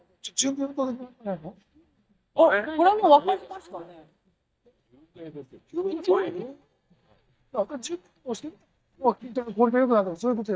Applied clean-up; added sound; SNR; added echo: neural mask model DeepFilterNet 3.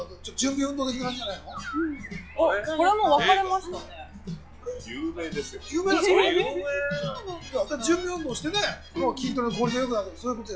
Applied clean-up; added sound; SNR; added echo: classical method log-MMSE.